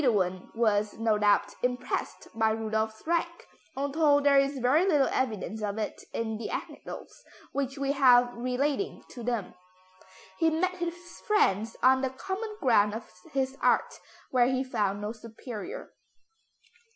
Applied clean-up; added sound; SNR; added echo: none; none; none; none.